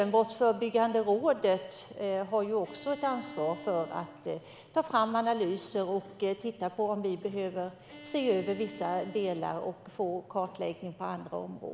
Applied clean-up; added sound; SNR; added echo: none; Bowed string instrument; 18 dB; none.